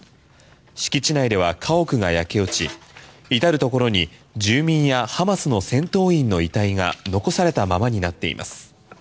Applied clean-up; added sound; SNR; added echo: none; none; none; none.